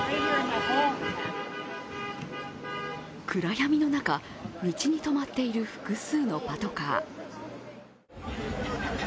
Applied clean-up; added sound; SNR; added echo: none; none; none; none.